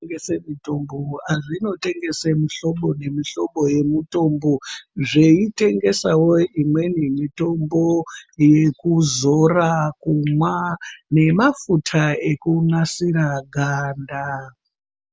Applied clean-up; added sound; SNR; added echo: none; none; none; none.